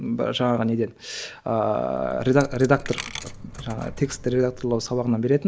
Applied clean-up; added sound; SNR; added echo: none; Coin (dropping); 14 dB; none.